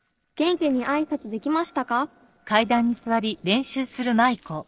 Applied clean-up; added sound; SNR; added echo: neural separator model SepFormer DNS4.